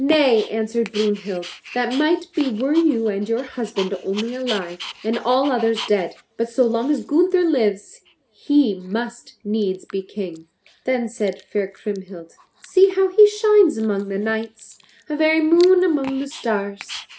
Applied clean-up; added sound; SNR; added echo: none; Dog; 19 dB; reverberation time 0.3 s.